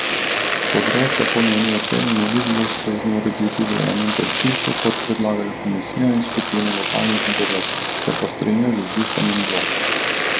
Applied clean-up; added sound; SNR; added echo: none; Domestic sounds, home sounds; 1 dB; none.